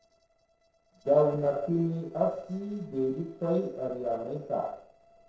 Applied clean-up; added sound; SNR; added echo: neural separator model SepFormer DNS4.